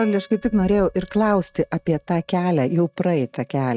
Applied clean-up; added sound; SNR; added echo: neural mask model RNNoise.